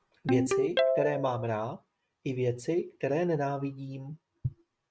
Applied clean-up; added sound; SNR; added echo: neural mask model RNNoise.